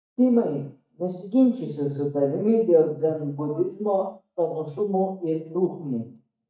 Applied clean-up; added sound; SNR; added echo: neural mask model DeepFilterNet 3.